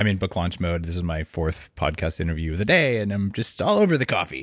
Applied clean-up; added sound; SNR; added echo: none; none; none; none.